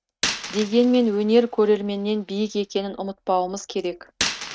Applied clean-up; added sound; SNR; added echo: neural mask model RNNoise.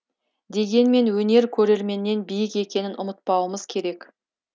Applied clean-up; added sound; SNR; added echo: none; none; none; none.